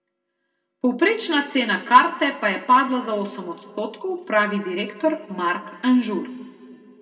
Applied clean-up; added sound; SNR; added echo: none; none; none; reverberation time 2.3 s.